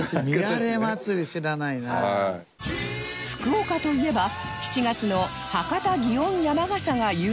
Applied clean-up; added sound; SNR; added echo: none; none; none; none.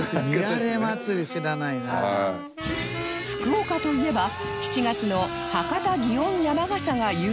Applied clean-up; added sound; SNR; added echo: none; Wind instrument, woodwind instrument; 9 dB; none.